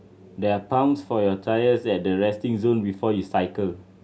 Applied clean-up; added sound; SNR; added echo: none; none; none; none.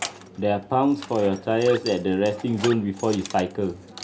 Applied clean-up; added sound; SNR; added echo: none; Animal + Keys jangling; 15 dB; none.